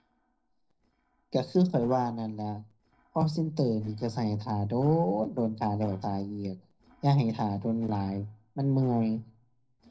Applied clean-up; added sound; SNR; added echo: neural separator model SepFormer DNS4.